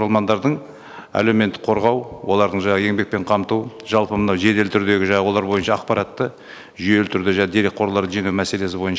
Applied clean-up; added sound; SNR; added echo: none; none; none; none.